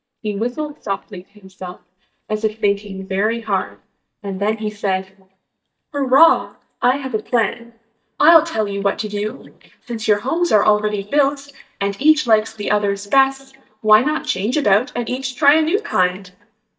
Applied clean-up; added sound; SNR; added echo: neural mask model DeepFilterNet 3.